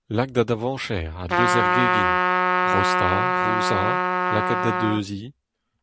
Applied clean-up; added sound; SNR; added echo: none; Trumpet; -4 dB; none.